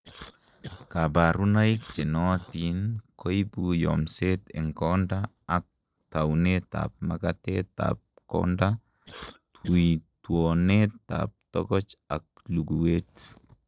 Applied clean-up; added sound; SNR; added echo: neural separator model SepFormer DNS4.